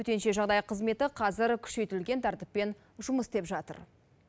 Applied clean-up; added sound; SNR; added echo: none; none; none; none.